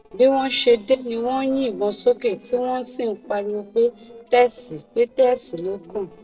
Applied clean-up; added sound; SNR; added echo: neural separator model SepFormer DNS4.